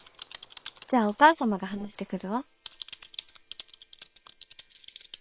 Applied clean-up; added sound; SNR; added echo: neural separator model SepFormer WHAM!.